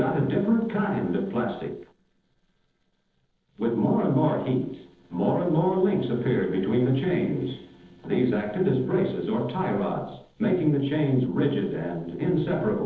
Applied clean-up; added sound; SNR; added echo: neural separator model SepFormer DNS4.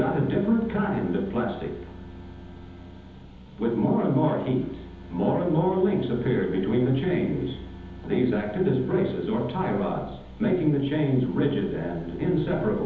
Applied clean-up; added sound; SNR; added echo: none; Bowed string instrument; 20 dB; reverberation time 1.3 s.